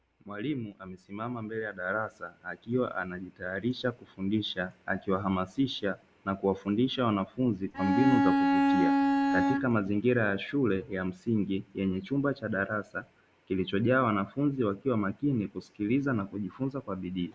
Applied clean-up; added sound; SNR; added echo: none; Bowed string instrument; -5 dB; none.